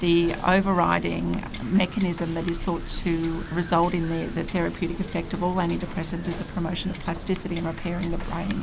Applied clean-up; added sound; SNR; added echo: none; Wind / Boat, Water vehicle; 13 dB; none.